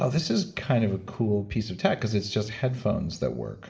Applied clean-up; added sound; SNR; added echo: none; none; none; reverberation time 2.1 s.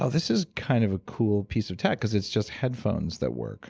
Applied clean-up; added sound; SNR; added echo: none; none; none; none.